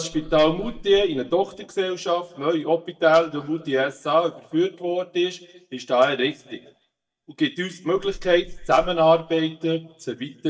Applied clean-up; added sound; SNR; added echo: neural mask model DeepFilterNet 3.